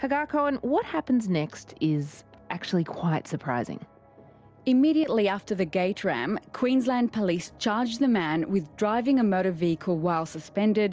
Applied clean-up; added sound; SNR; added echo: none; none; none; none.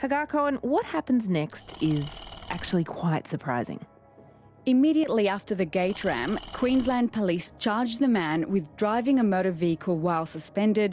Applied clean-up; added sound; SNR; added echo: none; Engine / Tools; 17 dB; none.